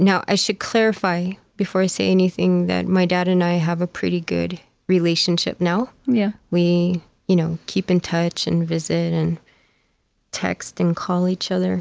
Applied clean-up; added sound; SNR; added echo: none; none; none; none.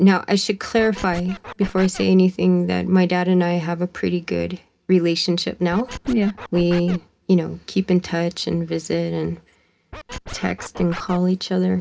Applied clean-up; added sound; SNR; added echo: none; Scratching (performance technique); 15 dB; reverberation time 0.3 s.